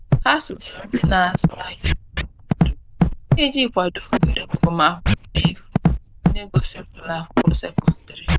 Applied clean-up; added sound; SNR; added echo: neural diffusion model UNIVERSE++.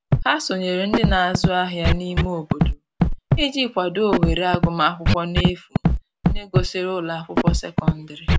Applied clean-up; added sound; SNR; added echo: none; Scratching (performance technique); -2 dB; none.